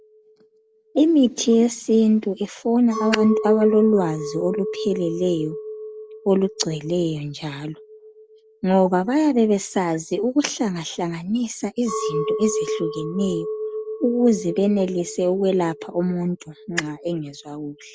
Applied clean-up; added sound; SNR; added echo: none; Chink, clink; 10 dB; none.